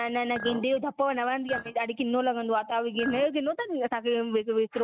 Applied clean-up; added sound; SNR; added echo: neural mask model RNNoise.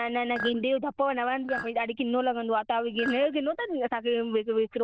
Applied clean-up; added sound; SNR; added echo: neural diffusion model UNIVERSE++.